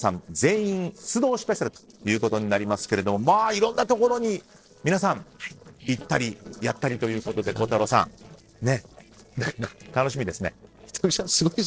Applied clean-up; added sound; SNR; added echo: neural separator model SepFormer DNS4.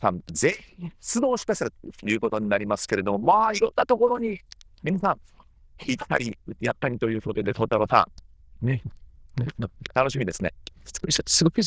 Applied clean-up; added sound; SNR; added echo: neural diffusion model UNIVERSE++.